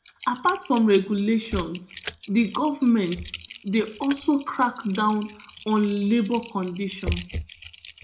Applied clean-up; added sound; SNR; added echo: none; Typing; 14 dB; reverberation time 0.4 s.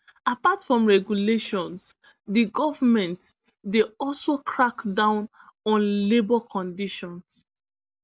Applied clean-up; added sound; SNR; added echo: none; none; none; none.